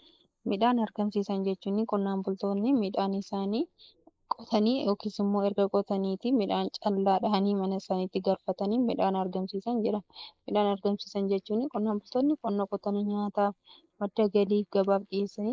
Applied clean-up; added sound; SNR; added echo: neural mask model Resemble Enhance denoiser.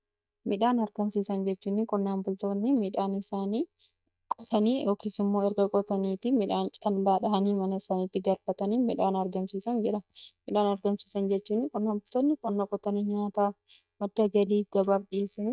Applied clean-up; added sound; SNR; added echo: neural mask model DeepFilterNet 3.